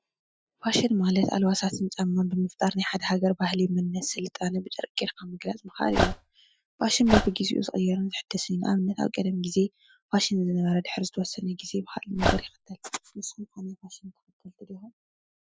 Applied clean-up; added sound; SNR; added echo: classical method Wiener filter.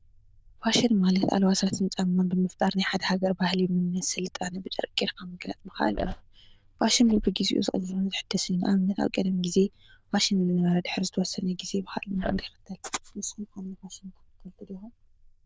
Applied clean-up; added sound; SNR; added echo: neural diffusion model UNIVERSE++.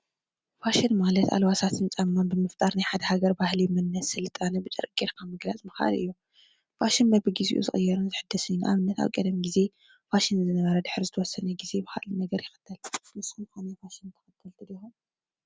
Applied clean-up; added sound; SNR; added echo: none; none; none; none.